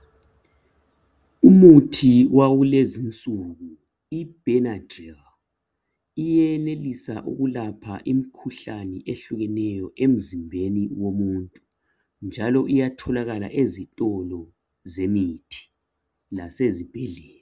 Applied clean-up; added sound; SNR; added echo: none; none; none; none.